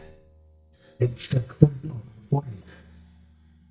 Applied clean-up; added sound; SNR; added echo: neural mask model DeepFilterNet 3.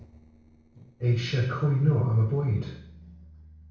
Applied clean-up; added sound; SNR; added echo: neural separator model SepFormer DNS4.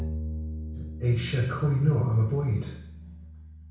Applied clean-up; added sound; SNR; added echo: none; Bowed string instrument; 9 dB; reverberation time 0.6 s.